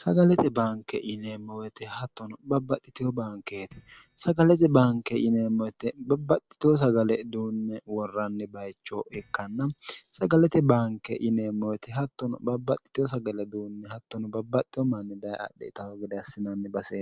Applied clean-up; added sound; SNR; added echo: neural separator model SepFormer DNS4.